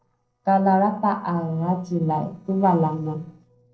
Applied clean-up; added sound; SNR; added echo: neural separator model SepFormer DNS4.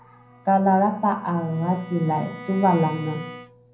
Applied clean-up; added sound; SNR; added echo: none; Bowed string instrument; 18 dB; reverberation time 0.6 s.